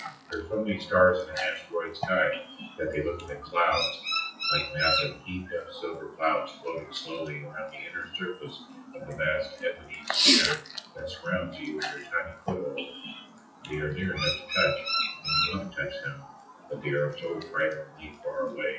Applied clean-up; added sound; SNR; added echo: classical method WPE with log-MMSE.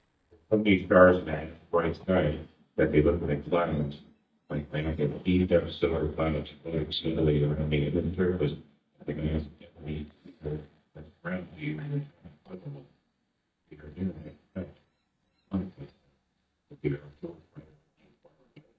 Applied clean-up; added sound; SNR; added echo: neural mask model DeepFilterNet 3.